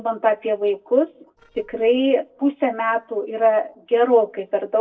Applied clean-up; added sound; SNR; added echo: neural separator model SepFormer DNS4.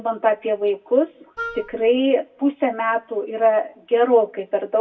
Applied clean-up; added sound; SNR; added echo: none; Wind instrument, woodwind instrument; 13 dB; reverberation time 0.2 s.